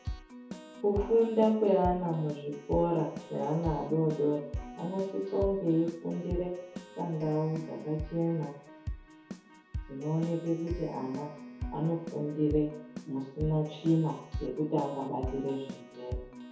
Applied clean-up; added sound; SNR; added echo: none; Keyboard (musical); 11 dB; reverberation time 0.6 s.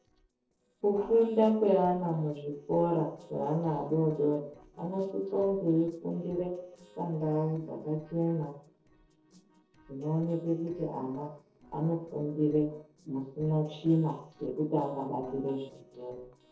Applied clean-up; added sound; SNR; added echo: neural separator model SepFormer DNS4.